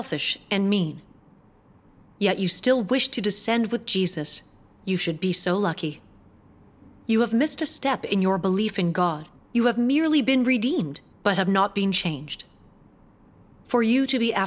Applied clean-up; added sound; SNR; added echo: none; none; none; none.